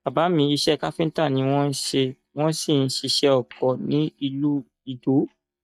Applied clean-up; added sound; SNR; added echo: neural mask model DeepFilterNet 3.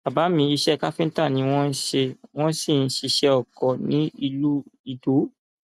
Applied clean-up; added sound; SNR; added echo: none; none; none; none.